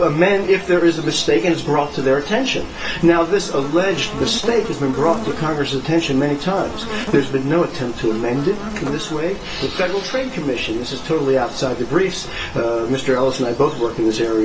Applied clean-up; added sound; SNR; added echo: none; Buzz; 14 dB; reverberation time 0.2 s.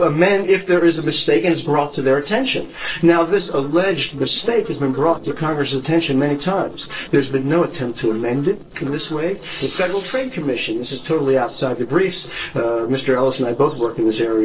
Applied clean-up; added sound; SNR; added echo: neural separator model SepFormer DNS4.